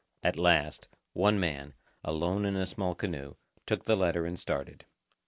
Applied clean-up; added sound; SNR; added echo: none; none; none; none.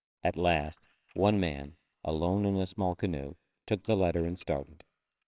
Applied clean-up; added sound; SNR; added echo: neural separator model SepFormer WHAMR!.